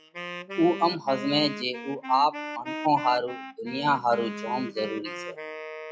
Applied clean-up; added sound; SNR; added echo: classical method log-MMSE.